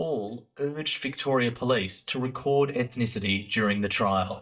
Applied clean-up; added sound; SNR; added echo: neural mask model DeepFilterNet 3.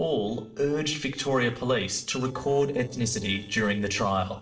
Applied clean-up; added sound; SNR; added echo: neural separator model SepFormer DNS4.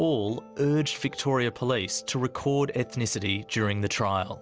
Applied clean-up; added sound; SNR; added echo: none; none; none; none.